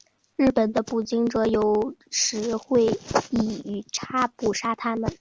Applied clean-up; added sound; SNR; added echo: none; none; none; none.